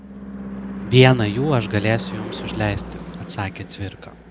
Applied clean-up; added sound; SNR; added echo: none; Car passing by / Engine / Truck; 10 dB; none.